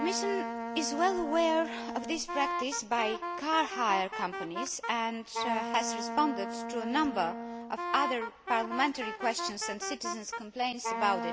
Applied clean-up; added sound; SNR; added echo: none; Wind instrument, woodwind instrument; 5 dB; none.